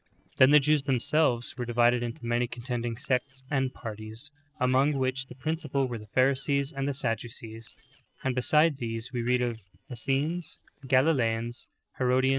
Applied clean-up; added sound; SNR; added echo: neural separator model SepFormer DNS4.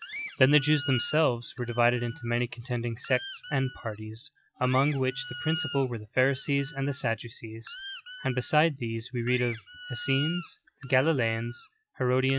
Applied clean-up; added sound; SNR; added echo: classical method log-MMSE.